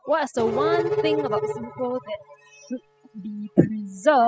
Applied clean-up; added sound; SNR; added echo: classical method spectral subtraction.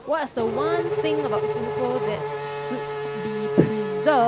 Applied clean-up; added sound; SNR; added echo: none; Race car, auto racing / Accelerating, revving, vroom; 1 dB; none.